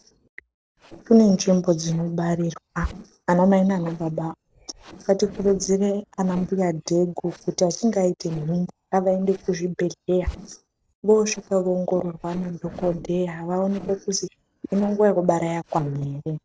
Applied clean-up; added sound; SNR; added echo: neural separator model SepFormer DNS4.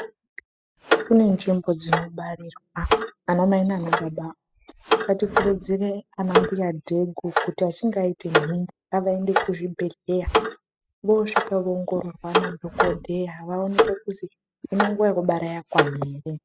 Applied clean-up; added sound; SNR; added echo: classical method spectral subtraction.